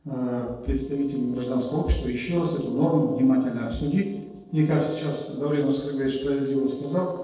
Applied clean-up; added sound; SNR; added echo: neural separator model SepFormer DNS4.